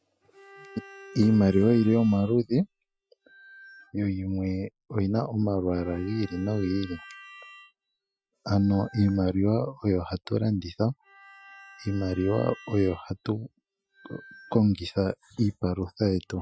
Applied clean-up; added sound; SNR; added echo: classical method Wiener filter.